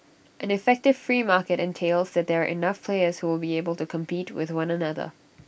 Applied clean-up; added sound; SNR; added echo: none; none; none; none.